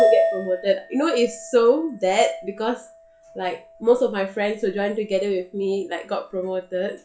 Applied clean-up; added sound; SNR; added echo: classical method log-MMSE.